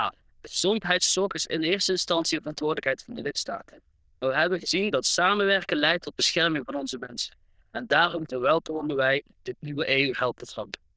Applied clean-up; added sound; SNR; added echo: neural diffusion model UNIVERSE++.